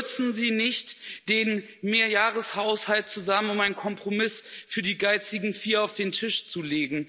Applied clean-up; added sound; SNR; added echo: none; none; none; none.